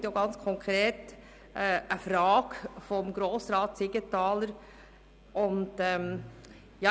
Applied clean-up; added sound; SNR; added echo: none; none; none; none.